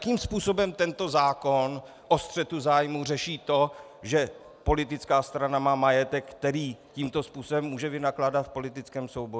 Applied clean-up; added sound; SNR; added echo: none; none; none; none.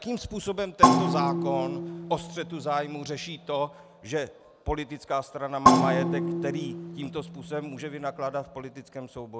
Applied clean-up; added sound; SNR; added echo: none; Percussion; -5 dB; none.